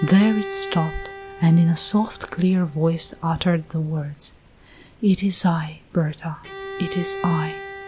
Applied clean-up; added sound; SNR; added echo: none; Bowed string instrument; 15 dB; none.